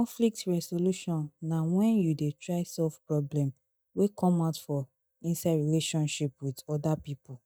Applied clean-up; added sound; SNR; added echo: neural mask model DeepFilterNet 3.